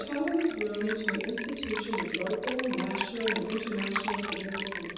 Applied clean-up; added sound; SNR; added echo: none; Liquid; 4 dB; reverberation time 1.1 s.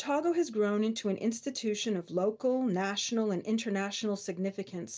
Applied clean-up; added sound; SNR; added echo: none; none; none; none.